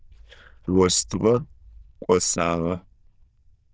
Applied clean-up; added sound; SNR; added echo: neural diffusion model UNIVERSE++.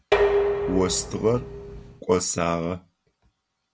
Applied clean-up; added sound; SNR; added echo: none; Dishes, pots, and pans; -1 dB; none.